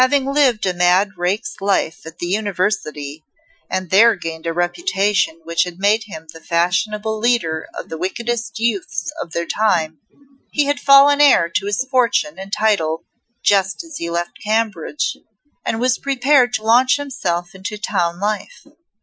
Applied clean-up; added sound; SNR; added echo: classical method Wiener filter.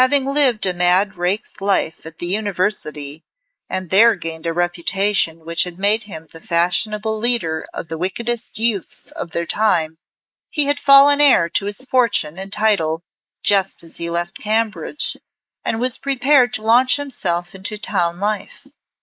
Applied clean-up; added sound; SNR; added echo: neural mask model Resemble Enhance denoiser.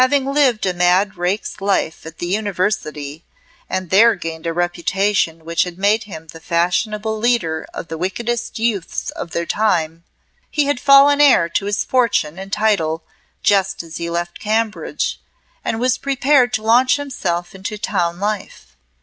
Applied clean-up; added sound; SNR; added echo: none; none; none; none.